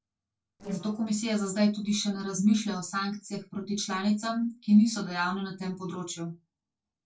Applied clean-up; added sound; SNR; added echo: neural separator model SepFormer DNS4.